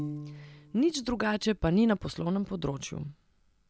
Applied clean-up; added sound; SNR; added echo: none; Piano; 15 dB; none.